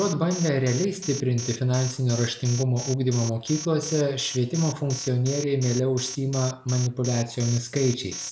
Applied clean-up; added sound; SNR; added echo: none; Alarm; 12 dB; none.